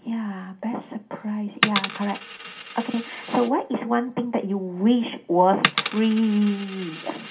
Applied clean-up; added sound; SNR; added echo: none; Coin (dropping); 8 dB; reverberation time 0.3 s.